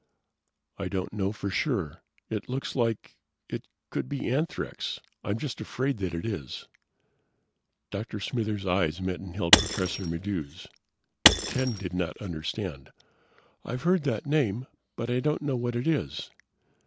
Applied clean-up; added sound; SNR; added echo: none; Shatter / Crushing; -2 dB; none.